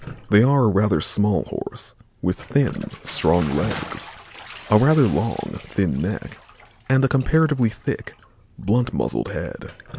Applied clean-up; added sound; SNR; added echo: none; Bathtub (filling or washing) / Splash, splatter + Drip; 18 dB; none.